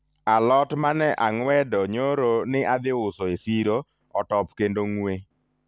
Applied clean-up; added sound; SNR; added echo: none; none; none; none.